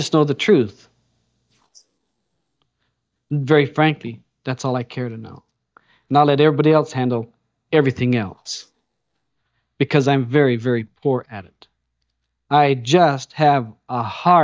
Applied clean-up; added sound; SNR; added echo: neural mask model DeepFilterNet 3.